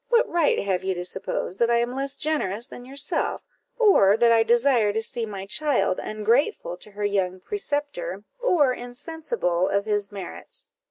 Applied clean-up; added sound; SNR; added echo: none; none; none; none.